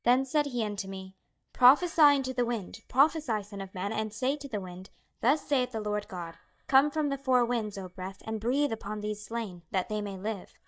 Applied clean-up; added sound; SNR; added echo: neural mask model DeepFilterNet 3.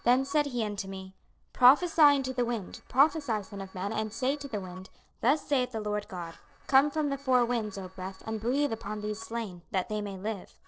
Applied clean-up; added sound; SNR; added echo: neural separator model SepFormer DNS4.